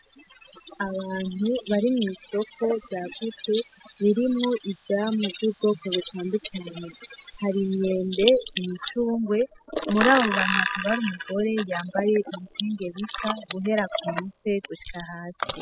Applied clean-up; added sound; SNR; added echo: classical method spectral subtraction.